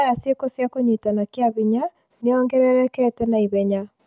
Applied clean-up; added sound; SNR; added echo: none; none; none; none.